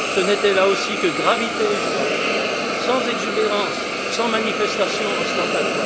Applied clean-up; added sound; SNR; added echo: none; Hiss; 0 dB; none.